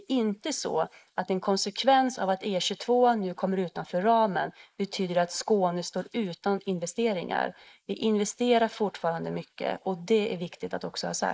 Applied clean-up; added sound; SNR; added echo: neural mask model Resemble Enhance denoiser.